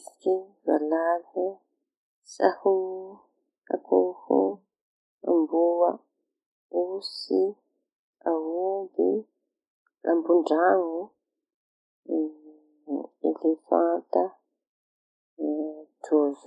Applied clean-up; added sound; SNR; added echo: neural mask model Resemble Enhance denoiser.